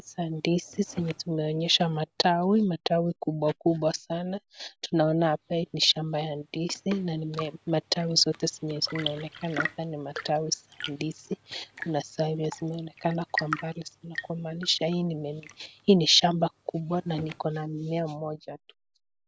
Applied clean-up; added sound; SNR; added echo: none; Tap / Fill (with liquid) / Trickle, dribble / Chirp, tweet / Engine; 15 dB; none.